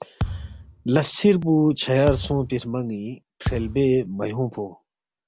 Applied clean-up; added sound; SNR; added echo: none; Thump, thud; 10 dB; none.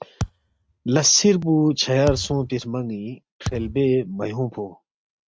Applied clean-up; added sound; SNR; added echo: neural mask model RNNoise.